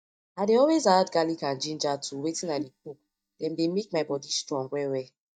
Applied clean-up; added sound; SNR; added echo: neural mask model DeepFilterNet 3.